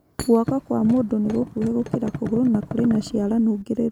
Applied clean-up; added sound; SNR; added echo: none; Thump, thud; 10 dB; none.